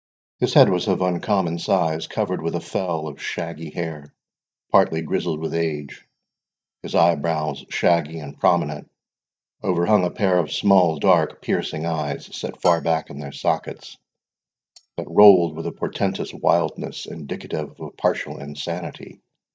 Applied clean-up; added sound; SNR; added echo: neural mask model DeepFilterNet 3.